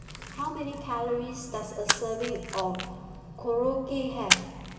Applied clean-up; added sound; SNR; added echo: none; Splash, splatter; 2 dB; reverberation time 2.1 s.